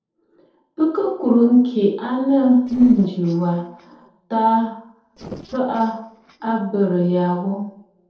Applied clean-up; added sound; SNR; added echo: neural separator model SepFormer DNS4.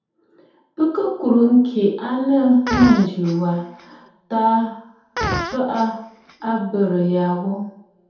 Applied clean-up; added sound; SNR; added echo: none; Fart; 10 dB; reverberation time 0.8 s.